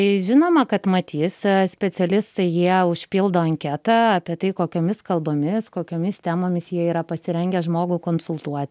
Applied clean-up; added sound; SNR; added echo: none; none; none; none.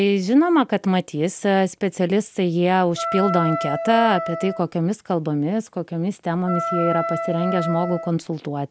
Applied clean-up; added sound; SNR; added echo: none; Wind instrument, woodwind instrument; 6 dB; none.